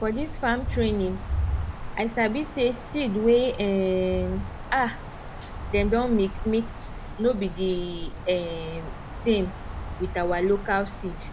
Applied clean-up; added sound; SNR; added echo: none; Thunder + Wind; 7 dB; none.